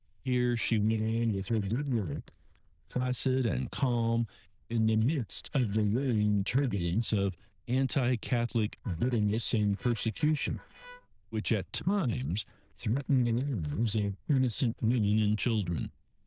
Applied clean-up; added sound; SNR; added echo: neural diffusion model UNIVERSE++.